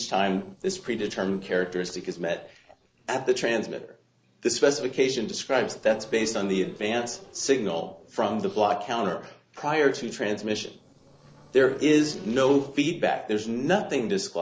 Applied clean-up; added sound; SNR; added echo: neural separator model SepFormer DNS4.